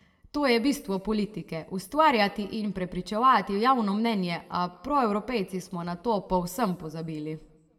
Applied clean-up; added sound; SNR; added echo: none; none; none; reverberation time 0.9 s.